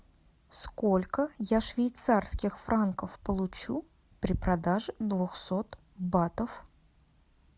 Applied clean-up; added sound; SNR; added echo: none; none; none; none.